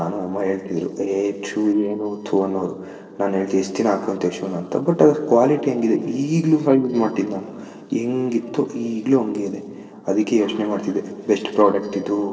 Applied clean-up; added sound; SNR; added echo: neural separator model SepFormer DNS4.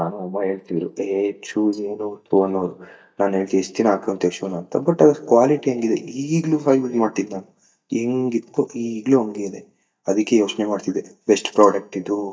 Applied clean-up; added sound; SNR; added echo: neural mask model DeepFilterNet 3.